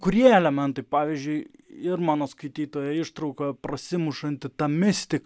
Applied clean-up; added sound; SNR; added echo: none; none; none; none.